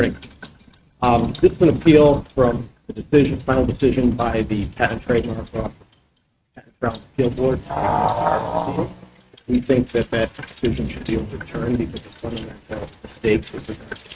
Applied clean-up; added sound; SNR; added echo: neural mask model RNNoise.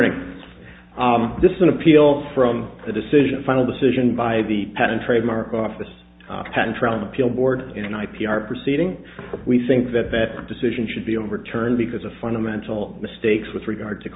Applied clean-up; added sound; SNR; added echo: none; none; none; none.